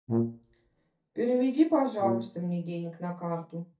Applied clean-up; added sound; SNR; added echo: neural mask model DeepFilterNet 3.